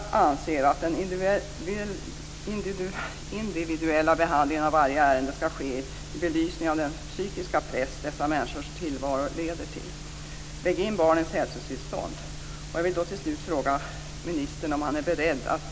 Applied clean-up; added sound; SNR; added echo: none; none; none; none.